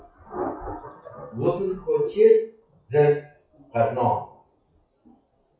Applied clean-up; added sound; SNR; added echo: classical method WPE with log-MMSE.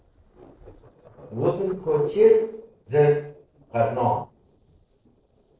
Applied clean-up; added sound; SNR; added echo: neural separator model SepFormer DNS4.